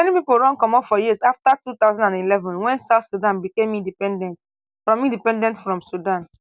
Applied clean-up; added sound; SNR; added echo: none; none; none; none.